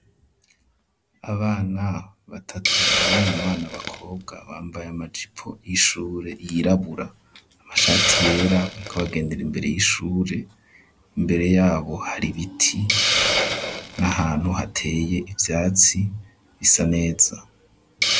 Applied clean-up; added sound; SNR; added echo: none; Hiss; 4 dB; none.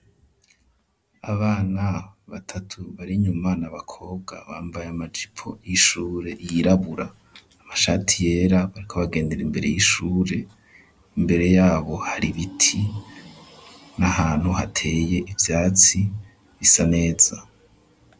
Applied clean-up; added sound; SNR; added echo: none; none; none; none.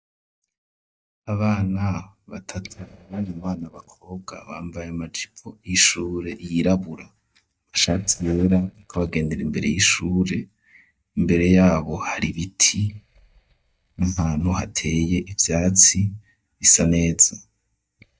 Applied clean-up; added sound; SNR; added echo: neural mask model DeepFilterNet 3.